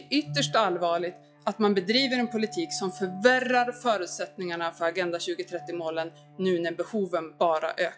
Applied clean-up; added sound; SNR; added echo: classical method log-MMSE.